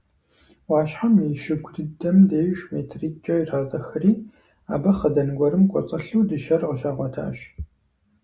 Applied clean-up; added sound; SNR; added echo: none; none; none; none.